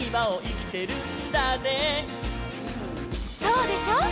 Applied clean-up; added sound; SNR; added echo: none; Waves, surf; 19 dB; none.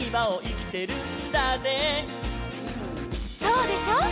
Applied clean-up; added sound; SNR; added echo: none; none; none; none.